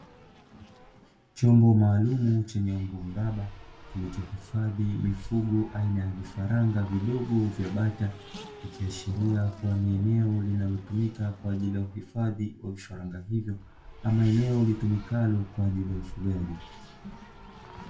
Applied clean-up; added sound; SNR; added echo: none; Race car, auto racing; 18 dB; reverberation time 0.3 s.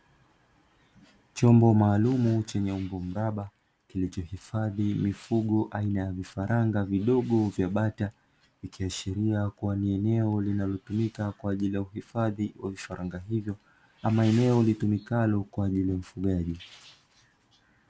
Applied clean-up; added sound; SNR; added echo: none; none; none; none.